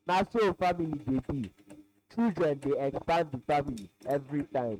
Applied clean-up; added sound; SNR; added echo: neural mask model RNNoise.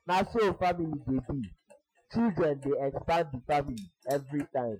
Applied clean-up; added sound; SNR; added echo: classical method Wiener filter.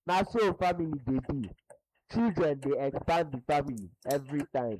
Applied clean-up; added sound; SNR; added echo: neural mask model Resemble Enhance denoiser.